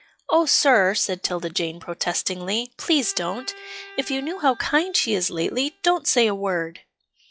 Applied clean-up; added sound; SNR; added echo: classical method log-MMSE.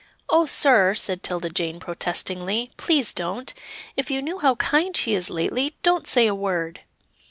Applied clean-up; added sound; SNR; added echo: none; none; none; none.